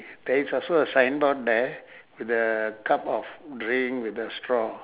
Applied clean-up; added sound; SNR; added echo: none; none; none; none.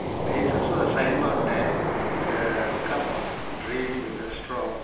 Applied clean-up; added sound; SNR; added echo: none; Waves, surf; -1 dB; reverberation time 0.7 s.